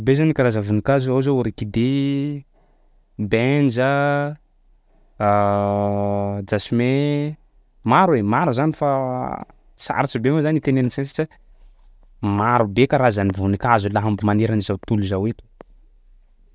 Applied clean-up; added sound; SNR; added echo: none; none; none; none.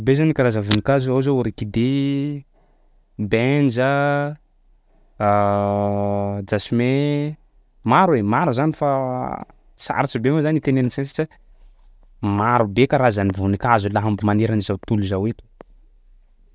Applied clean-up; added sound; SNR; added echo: none; Shatter; 13 dB; none.